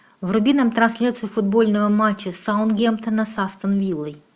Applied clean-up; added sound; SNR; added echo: none; none; none; none.